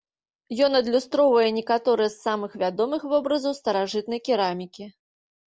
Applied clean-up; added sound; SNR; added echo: none; none; none; none.